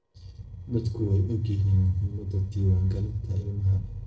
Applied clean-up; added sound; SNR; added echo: neural separator model SepFormer DNS4.